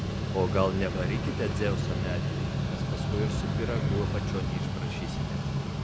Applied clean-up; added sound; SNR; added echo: none; Mechanical fan; -4 dB; none.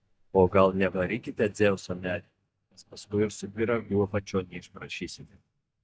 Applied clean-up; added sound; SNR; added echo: neural mask model DeepFilterNet 3.